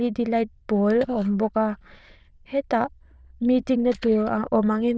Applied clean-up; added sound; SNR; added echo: neural diffusion model UNIVERSE++.